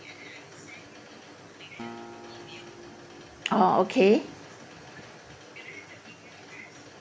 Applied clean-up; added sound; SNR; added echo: none; Acoustic guitar; 19 dB; none.